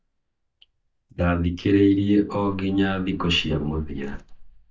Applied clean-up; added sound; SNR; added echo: neural mask model DeepFilterNet 3.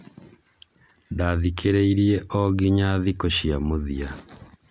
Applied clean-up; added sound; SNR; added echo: none; none; none; none.